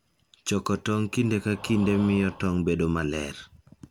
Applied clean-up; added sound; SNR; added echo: none; Breathing; 19 dB; none.